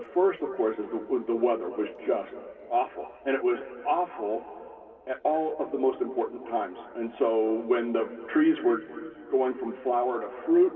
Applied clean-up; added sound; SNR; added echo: none; none; none; reverberation time 3.0 s.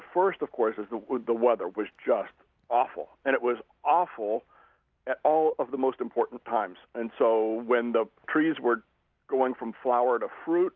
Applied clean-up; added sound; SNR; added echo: none; none; none; none.